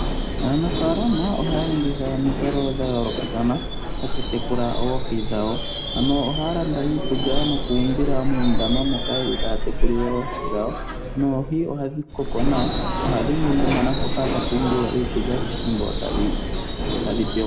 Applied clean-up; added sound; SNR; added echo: none; Screech / Subway, metro, underground; -2 dB; reverberation time 0.7 s.